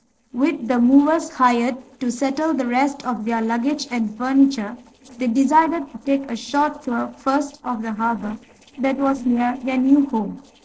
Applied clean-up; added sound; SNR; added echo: neural separator model SepFormer DNS4.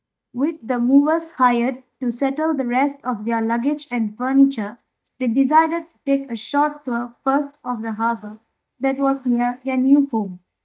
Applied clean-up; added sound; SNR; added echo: neural mask model DeepFilterNet 3.